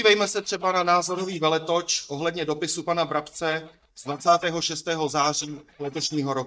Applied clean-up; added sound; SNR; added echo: neural mask model DeepFilterNet 3.